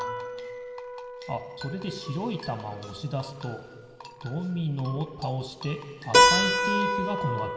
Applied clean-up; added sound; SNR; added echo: none; Keyboard (musical); -4 dB; reverberation time 2.6 s.